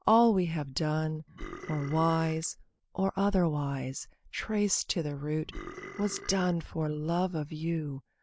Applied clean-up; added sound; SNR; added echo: none; Burping, eructation; 14 dB; none.